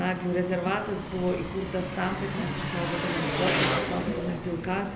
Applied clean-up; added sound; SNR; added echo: none; Engine; 1 dB; reverberation time 0.7 s.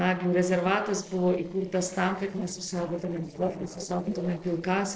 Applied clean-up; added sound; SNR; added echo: neural separator model SepFormer DNS4.